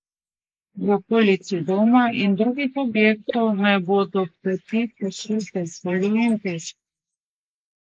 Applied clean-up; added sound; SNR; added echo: neural mask model Resemble Enhance denoiser.